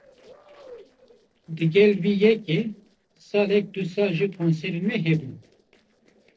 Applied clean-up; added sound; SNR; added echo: neural separator model SepFormer DNS4.